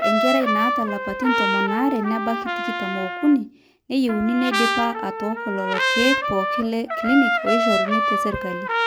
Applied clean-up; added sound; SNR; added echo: none; Trumpet; 0 dB; none.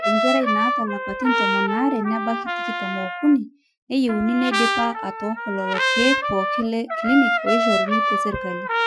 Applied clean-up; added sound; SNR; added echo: classical method Wiener filter.